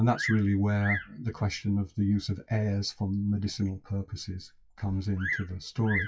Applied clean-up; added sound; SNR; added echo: classical method WPE with log-MMSE.